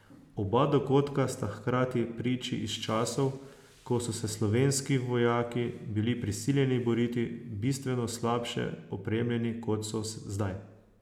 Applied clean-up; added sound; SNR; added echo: none; none; none; none.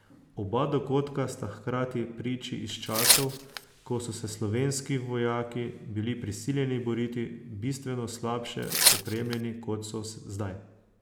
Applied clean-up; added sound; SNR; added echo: none; Tearing; -4 dB; none.